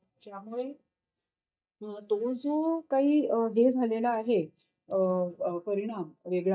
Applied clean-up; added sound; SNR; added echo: neural mask model DeepFilterNet 3.